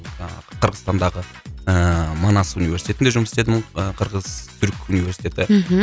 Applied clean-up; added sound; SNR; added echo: none; none; none; none.